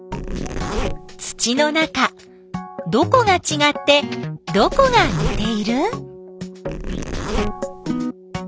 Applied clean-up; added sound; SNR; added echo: none; Zipper (clothing); 6 dB; none.